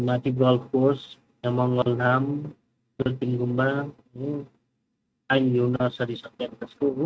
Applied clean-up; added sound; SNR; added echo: neural mask model RNNoise.